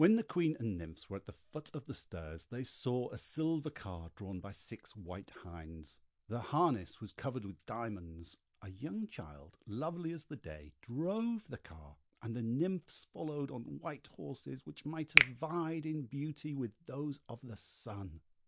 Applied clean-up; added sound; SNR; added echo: none; Finger snapping; -4 dB; none.